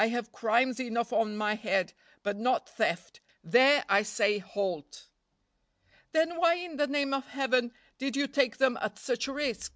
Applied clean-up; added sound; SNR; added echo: none; none; none; none.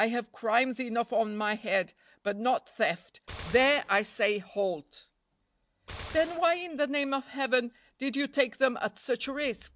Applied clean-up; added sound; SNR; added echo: none; Gunshot, gunfire; 17 dB; none.